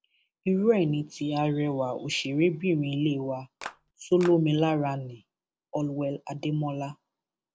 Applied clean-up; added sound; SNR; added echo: none; Clapping; 13 dB; none.